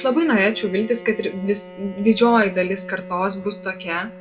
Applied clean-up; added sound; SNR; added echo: none; Bowed string instrument; 16 dB; reverberation time 0.5 s.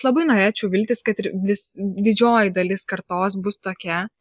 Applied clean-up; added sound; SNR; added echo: none; none; none; none.